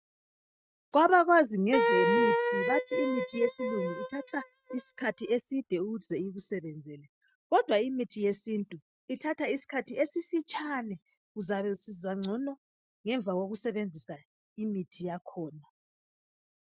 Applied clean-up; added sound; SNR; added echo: neural mask model RNNoise.